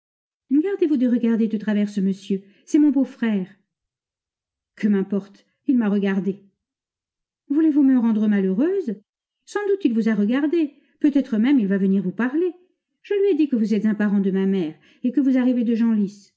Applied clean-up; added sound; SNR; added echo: none; none; none; none.